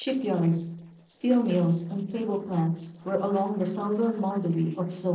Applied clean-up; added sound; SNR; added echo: neural separator model SepFormer DNS4.